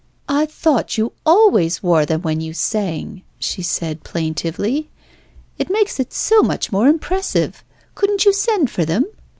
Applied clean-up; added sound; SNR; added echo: none; none; none; none.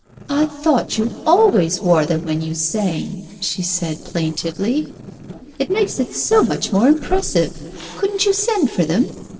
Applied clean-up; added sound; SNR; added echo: neural separator model SepFormer DNS4.